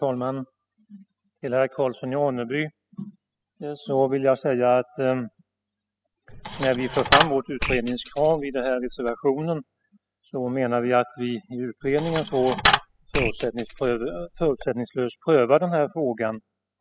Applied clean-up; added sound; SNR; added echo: classical method spectral subtraction.